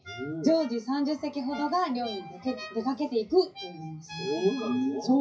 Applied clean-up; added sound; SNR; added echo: classical method WPE with log-MMSE.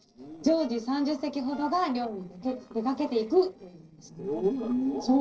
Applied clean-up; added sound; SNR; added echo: neural separator model SepFormer DNS4.